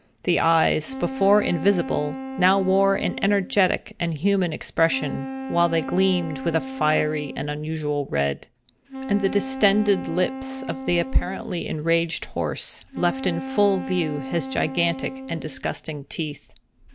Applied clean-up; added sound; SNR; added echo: none; Wind instrument, woodwind instrument; 10 dB; none.